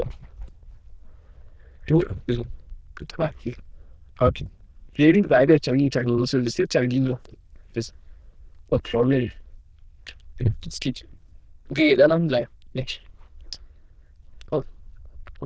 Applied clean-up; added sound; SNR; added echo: neural diffusion model UNIVERSE++.